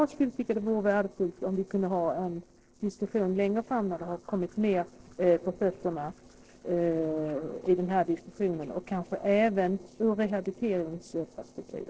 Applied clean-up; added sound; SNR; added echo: neural separator model SepFormer DNS4.